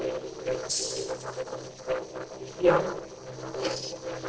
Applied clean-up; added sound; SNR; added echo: neural separator model SepFormer DNS4.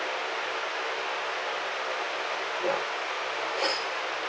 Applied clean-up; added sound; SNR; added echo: none; none; none; none.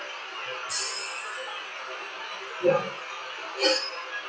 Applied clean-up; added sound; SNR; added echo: classical method WPE with log-MMSE.